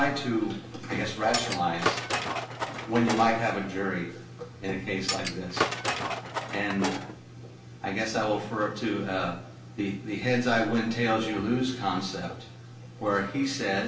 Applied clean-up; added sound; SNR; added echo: none; Tools; 3 dB; reverberation time 0.3 s.